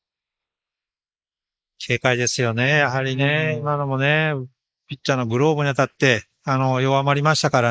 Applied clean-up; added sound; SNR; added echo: neural mask model Resemble Enhance denoiser.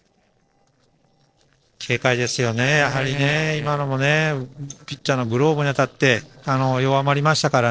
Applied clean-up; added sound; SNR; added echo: neural separator model SepFormer DNS4.